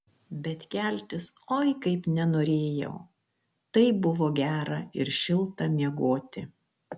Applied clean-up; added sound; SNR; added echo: none; none; none; none.